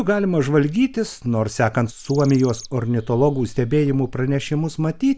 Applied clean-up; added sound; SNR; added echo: none; none; none; none.